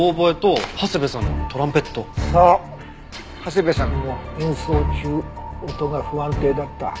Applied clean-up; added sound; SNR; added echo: none; none; none; none.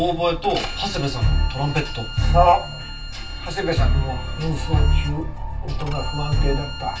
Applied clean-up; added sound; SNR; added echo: none; Bowed string instrument; 17 dB; reverberation time 0.2 s.